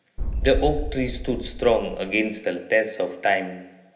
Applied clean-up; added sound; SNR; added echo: none; Boom; 4 dB; reverberation time 0.8 s.